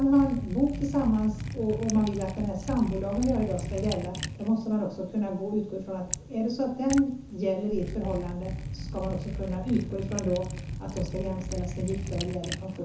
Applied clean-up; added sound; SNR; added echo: none; Liquid; 7 dB; reverberation time 0.9 s.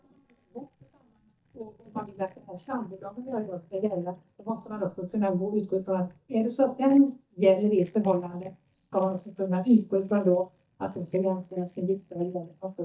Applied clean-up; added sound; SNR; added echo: neural mask model DeepFilterNet 3.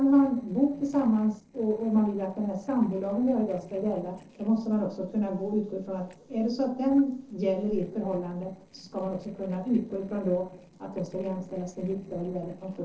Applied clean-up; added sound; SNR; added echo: neural separator model SepFormer DNS4.